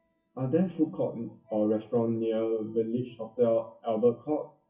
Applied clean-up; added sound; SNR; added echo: classical method WPE with log-MMSE.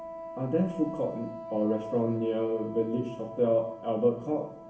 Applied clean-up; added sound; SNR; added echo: none; Wind instrument, woodwind instrument; 12 dB; reverberation time 0.9 s.